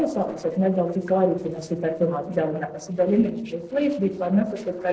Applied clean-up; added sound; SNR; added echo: neural separator model SepFormer DNS4.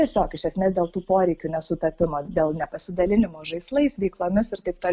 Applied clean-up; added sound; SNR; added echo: none; none; none; none.